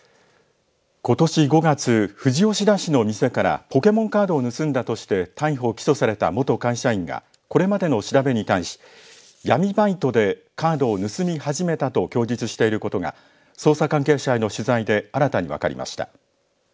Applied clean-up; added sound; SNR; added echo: none; none; none; none.